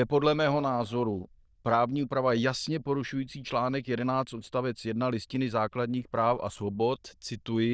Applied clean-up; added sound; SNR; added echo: neural diffusion model UNIVERSE++.